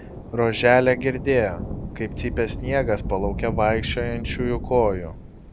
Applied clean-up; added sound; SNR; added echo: none; Thunder / Rain; 8 dB; none.